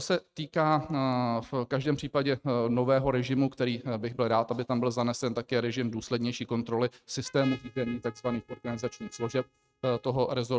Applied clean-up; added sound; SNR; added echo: neural mask model RNNoise.